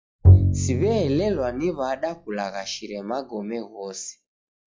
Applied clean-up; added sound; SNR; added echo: classical method log-MMSE.